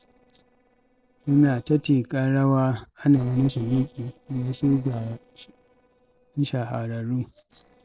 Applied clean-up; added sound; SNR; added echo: neural separator model SepFormer DNS4.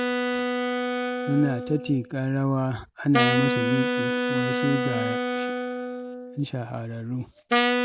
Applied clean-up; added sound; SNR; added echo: none; Wind instrument, woodwind instrument; -1 dB; none.